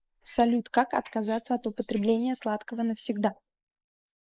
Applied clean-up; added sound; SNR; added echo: neural mask model Resemble Enhance denoiser.